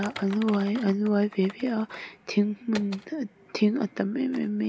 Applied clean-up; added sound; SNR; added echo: none; Typing; 18 dB; none.